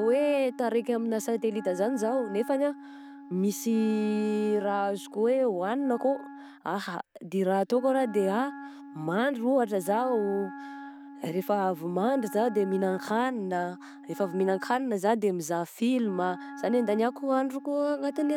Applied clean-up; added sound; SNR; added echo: none; Wind instrument, woodwind instrument; 16 dB; none.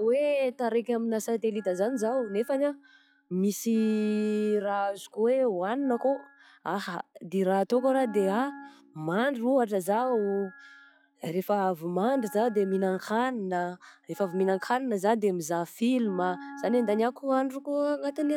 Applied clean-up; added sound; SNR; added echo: classical method log-MMSE.